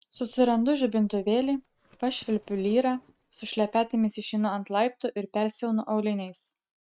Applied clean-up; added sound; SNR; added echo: neural mask model RNNoise.